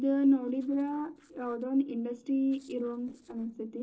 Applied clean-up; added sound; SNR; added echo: neural separator model SepFormer DNS4.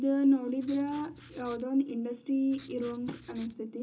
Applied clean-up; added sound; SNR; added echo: none; Writing; 19 dB; reverberation time 0.2 s.